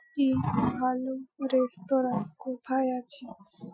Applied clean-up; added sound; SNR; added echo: classical method Wiener filter.